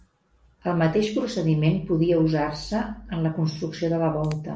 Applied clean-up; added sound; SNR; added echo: none; none; none; none.